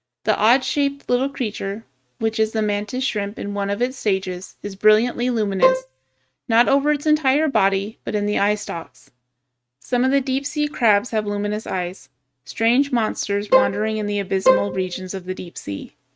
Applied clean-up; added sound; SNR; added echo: neural mask model RNNoise.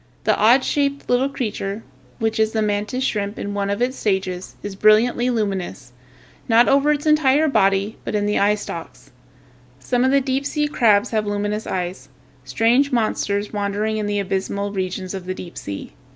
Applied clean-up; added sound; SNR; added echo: none; none; none; none.